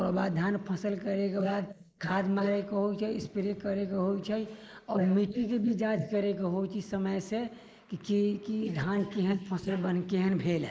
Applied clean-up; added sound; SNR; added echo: neural mask model Resemble Enhance denoiser.